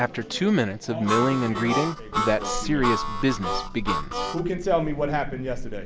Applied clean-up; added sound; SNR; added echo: none; Harmonica; 4 dB; none.